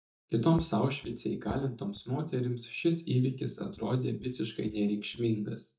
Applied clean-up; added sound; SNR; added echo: neural mask model DeepFilterNet 3.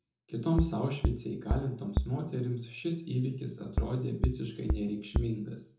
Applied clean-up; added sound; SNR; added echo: none; Bass drum; 0 dB; reverberation time 0.5 s.